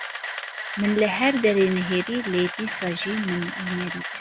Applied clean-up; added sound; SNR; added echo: none; Camera; 7 dB; none.